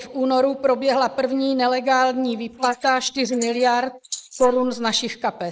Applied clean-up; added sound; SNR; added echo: neural mask model Resemble Enhance denoiser.